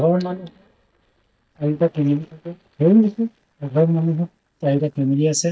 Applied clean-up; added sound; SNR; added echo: neural mask model DeepFilterNet 3.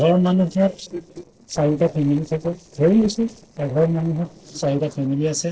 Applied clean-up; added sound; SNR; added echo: neural separator model SepFormer DNS4.